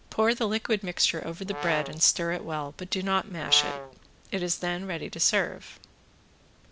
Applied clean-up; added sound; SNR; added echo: none; Brass instrument; 8 dB; none.